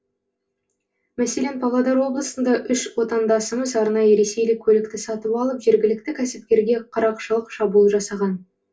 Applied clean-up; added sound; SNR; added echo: none; none; none; reverberation time 0.2 s.